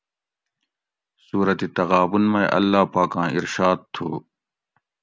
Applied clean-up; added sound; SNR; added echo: none; none; none; none.